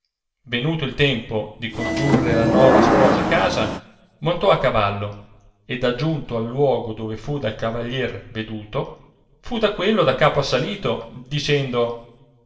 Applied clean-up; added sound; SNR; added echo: none; Subway, metro, underground / Sliding door; -4 dB; reverberation time 0.8 s.